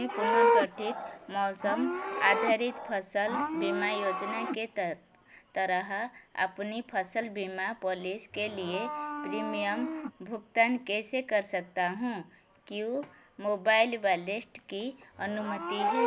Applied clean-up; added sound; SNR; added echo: none; Livestock, farm animals, working animals; 3 dB; none.